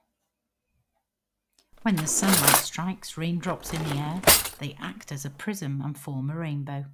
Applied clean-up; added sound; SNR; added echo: none; Cutlery, silverware; -4 dB; none.